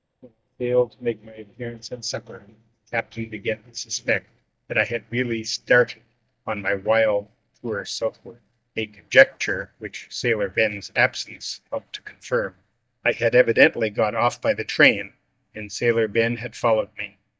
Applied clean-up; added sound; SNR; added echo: neural mask model DeepFilterNet 3.